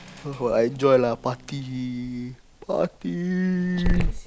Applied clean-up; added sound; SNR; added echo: none; Growling; 6 dB; none.